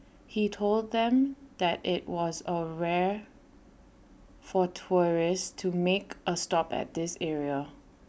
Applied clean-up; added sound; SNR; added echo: none; none; none; none.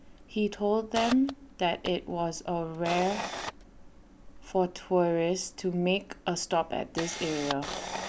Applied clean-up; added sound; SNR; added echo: none; Camera; 11 dB; none.